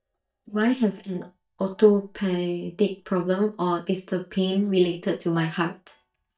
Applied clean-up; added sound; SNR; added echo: neural mask model DeepFilterNet 3.